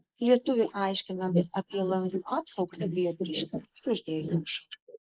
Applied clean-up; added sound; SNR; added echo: neural mask model Resemble Enhance denoiser.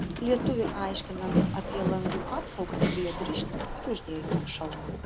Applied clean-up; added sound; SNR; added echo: none; Bell + Boat, Water vehicle; -2 dB; none.